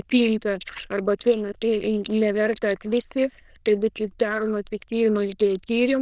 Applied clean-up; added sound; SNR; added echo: neural diffusion model UNIVERSE++.